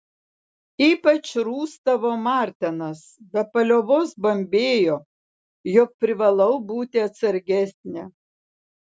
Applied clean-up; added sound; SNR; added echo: none; none; none; none.